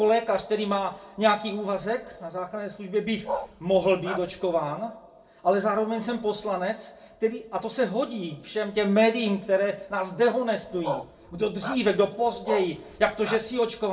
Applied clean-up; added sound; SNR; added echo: none; Bark; 9 dB; reverberation time 0.2 s.